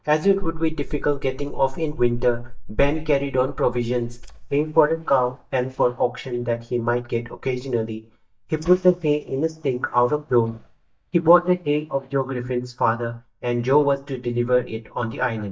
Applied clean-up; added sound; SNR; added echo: neural mask model DeepFilterNet 3.